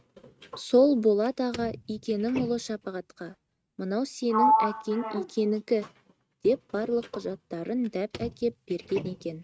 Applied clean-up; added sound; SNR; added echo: neural mask model RNNoise.